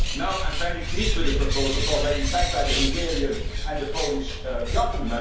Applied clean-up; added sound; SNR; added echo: none; Bird; -3 dB; reverberation time 0.5 s.